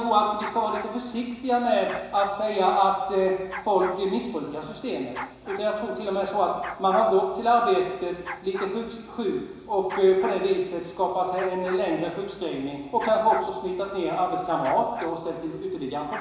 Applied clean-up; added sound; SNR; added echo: none; Bark; 17 dB; reverberation time 1.0 s.